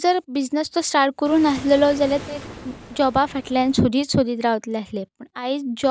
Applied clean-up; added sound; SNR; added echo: none; Waves, surf; 16 dB; none.